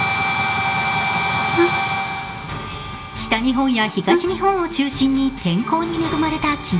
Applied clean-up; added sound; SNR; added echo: none; Wind instrument, woodwind instrument; 2 dB; reverberation time 0.5 s.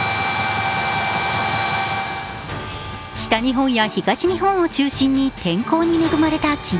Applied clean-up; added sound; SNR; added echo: none; none; none; none.